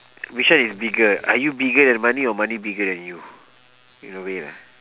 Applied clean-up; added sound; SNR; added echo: none; none; none; none.